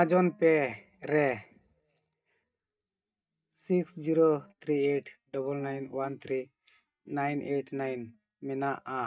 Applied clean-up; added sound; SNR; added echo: neural mask model DeepFilterNet 3.